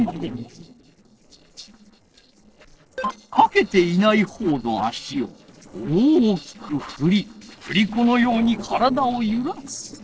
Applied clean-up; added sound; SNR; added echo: neural separator model SepFormer DNS4.